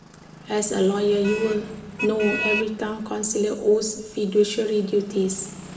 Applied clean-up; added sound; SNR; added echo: none; Motor vehicle (road); 11 dB; reverberation time 2.3 s.